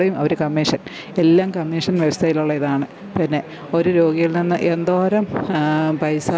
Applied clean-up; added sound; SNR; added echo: none; none; none; none.